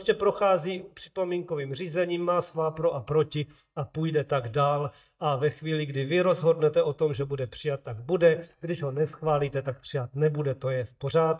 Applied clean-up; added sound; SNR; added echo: neural mask model DeepFilterNet 3.